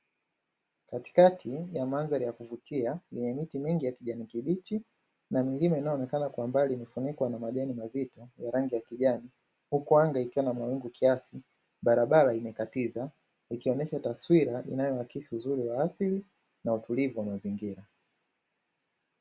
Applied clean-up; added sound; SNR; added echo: none; none; none; none.